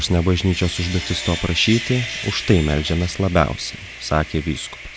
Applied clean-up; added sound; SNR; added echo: none; Sawing; 11 dB; none.